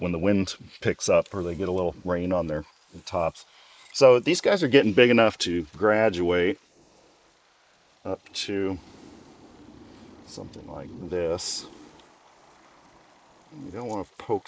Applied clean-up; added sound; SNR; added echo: neural mask model Resemble Enhance denoiser.